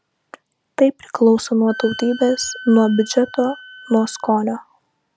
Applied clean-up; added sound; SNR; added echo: none; Wind instrument, woodwind instrument; 18 dB; none.